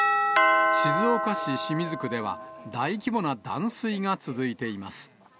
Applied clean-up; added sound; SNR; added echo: none; Doorbell; -2 dB; none.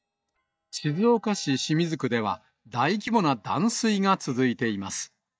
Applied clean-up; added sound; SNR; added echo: neural mask model DeepFilterNet 3.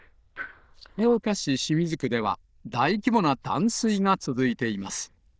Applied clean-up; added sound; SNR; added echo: neural diffusion model UNIVERSE++.